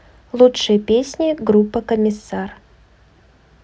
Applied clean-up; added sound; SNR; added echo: none; none; none; none.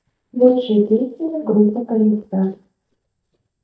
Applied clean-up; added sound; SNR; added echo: neural mask model DeepFilterNet 3.